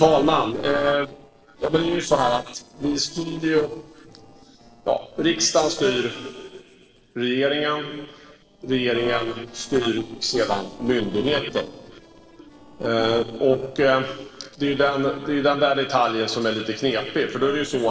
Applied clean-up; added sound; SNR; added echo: neural separator model SepFormer DNS4.